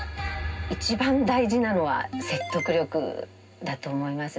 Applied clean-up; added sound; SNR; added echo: none; Bowed string instrument; 19 dB; reverberation time 0.4 s.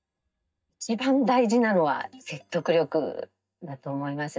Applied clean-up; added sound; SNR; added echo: neural mask model DeepFilterNet 3.